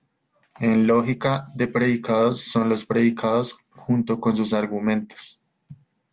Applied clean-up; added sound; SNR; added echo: none; none; none; none.